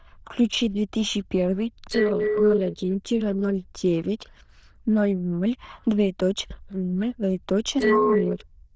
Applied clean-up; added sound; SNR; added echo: neural diffusion model UNIVERSE++.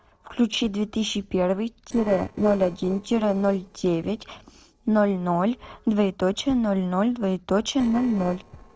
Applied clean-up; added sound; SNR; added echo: neural separator model SepFormer DNS4.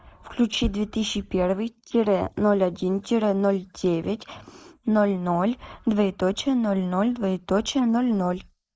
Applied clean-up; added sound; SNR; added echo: neural mask model Resemble Enhance denoiser.